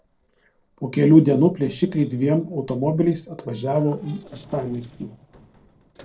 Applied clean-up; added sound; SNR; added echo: neural separator model SepFormer DNS4.